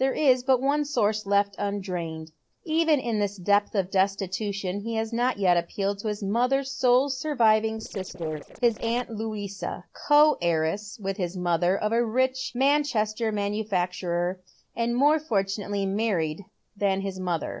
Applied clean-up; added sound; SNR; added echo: neural separator model SepFormer DNS4.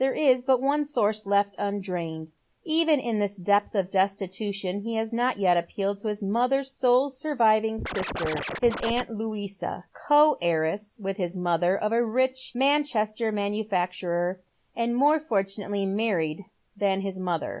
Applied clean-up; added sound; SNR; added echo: none; Scratching (performance technique); 7 dB; none.